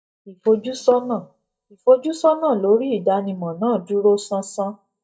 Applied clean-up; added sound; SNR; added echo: neural mask model DeepFilterNet 3.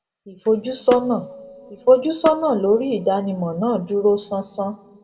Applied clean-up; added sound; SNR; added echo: none; Tabla; 13 dB; reverberation time 1.8 s.